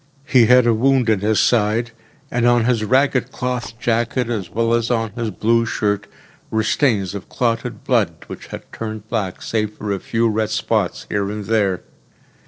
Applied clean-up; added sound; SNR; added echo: neural separator model SepFormer DNS4.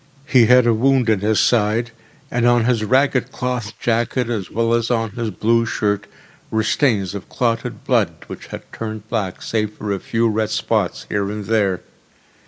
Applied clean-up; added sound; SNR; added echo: neural mask model Resemble Enhance denoiser.